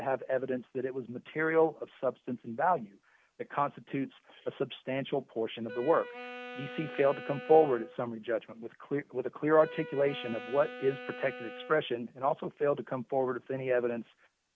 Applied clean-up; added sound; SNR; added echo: none; Wind instrument, woodwind instrument; 14 dB; none.